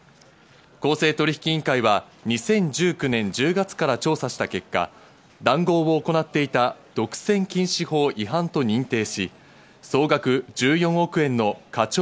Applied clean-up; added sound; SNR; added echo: none; none; none; none.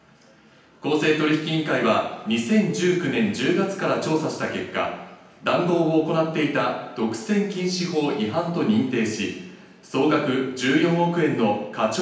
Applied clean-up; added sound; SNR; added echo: none; none; none; reverberation time 0.9 s.